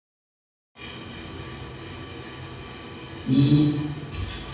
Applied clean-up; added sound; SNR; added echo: none; none; none; reverberation time 1.3 s.